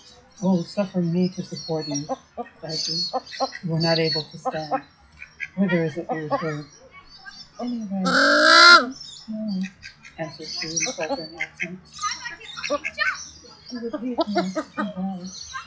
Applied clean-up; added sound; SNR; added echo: classical method WPE with log-MMSE.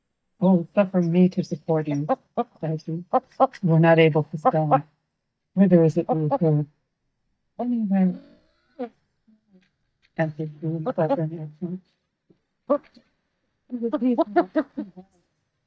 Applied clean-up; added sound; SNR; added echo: neural mask model DeepFilterNet 3.